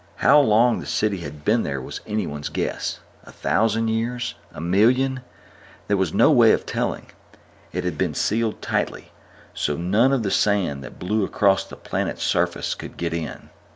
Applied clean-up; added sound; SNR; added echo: none; none; none; none.